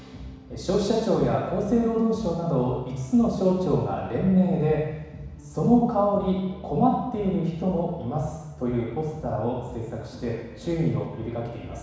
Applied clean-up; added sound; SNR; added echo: none; none; none; reverberation time 1.1 s.